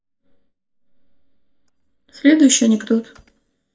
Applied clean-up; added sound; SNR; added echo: neural mask model DeepFilterNet 3.